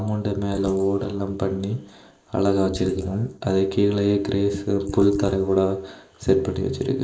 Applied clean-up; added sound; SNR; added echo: neural mask model Resemble Enhance denoiser.